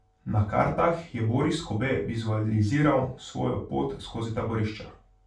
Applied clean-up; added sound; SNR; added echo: none; none; none; reverberation time 0.3 s.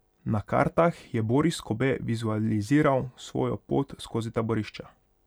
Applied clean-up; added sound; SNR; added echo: none; none; none; none.